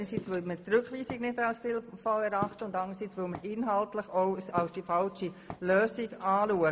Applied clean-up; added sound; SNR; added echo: none; Walk, footsteps; 15 dB; none.